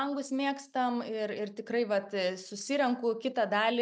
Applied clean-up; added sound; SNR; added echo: none; none; none; none.